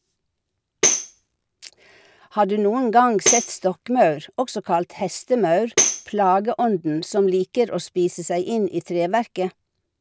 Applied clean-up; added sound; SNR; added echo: none; Tambourine; 3 dB; none.